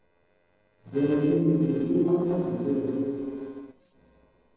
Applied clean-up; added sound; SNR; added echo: neural separator model SepFormer DNS4.